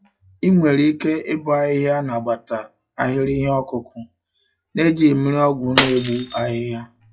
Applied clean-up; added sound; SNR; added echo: classical method log-MMSE.